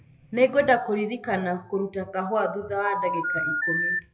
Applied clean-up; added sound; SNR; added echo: classical method WPE with log-MMSE.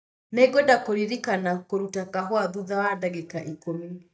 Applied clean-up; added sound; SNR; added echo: neural mask model DeepFilterNet 3.